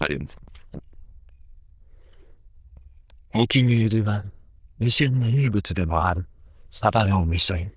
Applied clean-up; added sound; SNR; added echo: neural diffusion model UNIVERSE++.